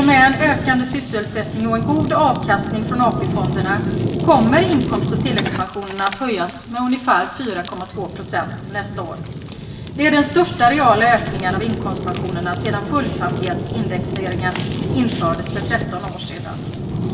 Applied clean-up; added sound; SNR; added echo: none; Fire; 4 dB; reverberation time 0.8 s.